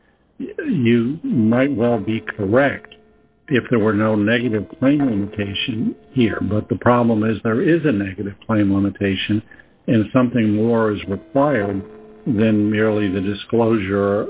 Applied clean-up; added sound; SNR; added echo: neural separator model SepFormer DNS4.